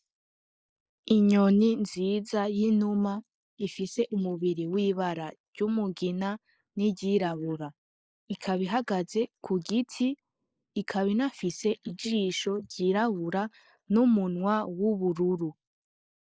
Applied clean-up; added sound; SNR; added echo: neural mask model Resemble Enhance denoiser.